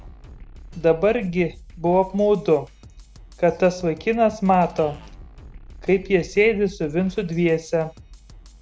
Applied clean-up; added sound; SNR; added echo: none; Drum kit; 20 dB; none.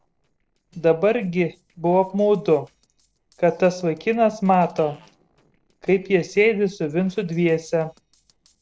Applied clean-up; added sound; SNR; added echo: neural separator model SepFormer DNS4.